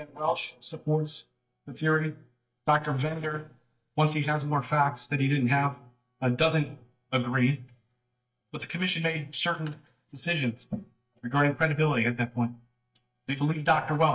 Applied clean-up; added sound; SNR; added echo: neural mask model DeepFilterNet 3.